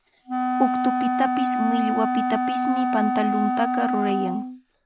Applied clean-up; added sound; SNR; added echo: none; Wind instrument, woodwind instrument; -2 dB; none.